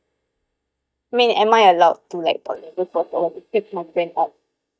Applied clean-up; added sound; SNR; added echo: neural mask model DeepFilterNet 3.